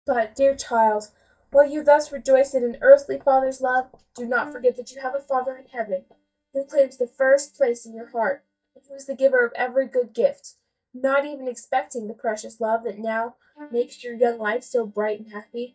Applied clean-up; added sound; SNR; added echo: neural mask model DeepFilterNet 3.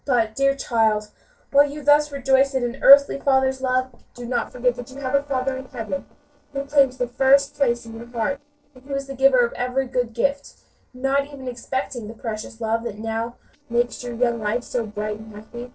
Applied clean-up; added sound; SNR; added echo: neural separator model SepFormer DNS4.